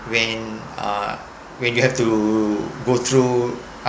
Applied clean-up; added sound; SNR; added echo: none; none; none; none.